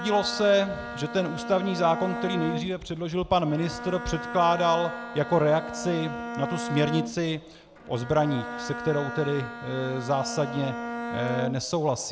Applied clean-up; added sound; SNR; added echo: none; Bowed string instrument; 8 dB; none.